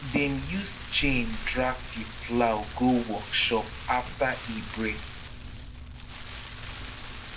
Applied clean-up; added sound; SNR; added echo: none; Rain; 6 dB; reverberation time 0.3 s.